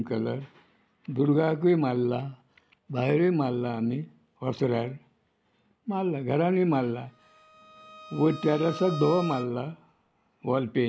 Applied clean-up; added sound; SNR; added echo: none; Bowed string instrument; 15 dB; none.